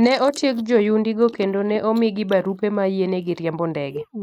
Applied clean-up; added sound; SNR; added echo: neural mask model Resemble Enhance denoiser.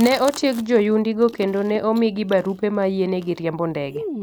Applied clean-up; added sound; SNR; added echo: none; Chewing, mastication; 17 dB; none.